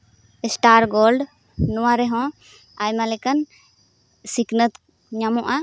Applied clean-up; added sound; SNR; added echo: none; none; none; none.